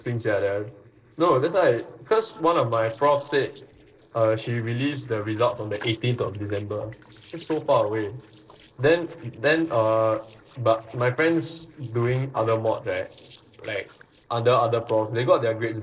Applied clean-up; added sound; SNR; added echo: neural separator model SepFormer DNS4.